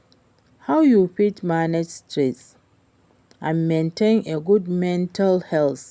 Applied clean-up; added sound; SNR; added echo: none; none; none; none.